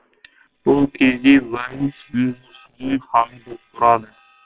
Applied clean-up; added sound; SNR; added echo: neural separator model SepFormer WHAM!.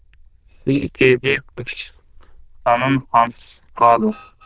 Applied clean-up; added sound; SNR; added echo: neural diffusion model UNIVERSE++.